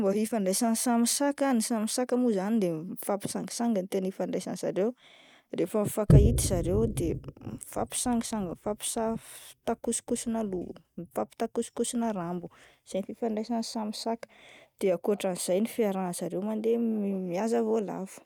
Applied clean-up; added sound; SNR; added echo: neural mask model RNNoise.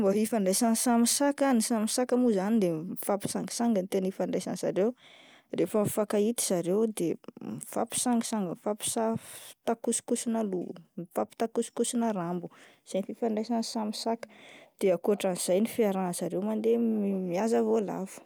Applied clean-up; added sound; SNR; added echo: none; none; none; none.